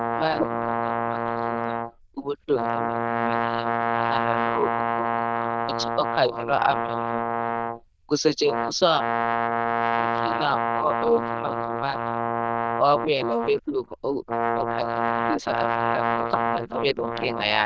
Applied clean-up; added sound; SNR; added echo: neural diffusion model UNIVERSE++.